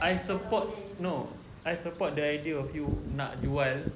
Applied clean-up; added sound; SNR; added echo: none; Wind / Rain; 9 dB; none.